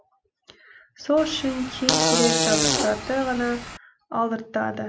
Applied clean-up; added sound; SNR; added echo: none; Fart; -2 dB; none.